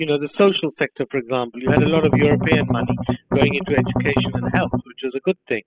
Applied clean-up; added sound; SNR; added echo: classical method spectral subtraction.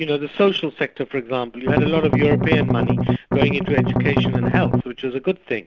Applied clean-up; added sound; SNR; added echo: none; Strum; -4 dB; none.